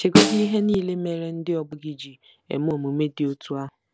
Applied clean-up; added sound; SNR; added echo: none; Snare drum; 0 dB; none.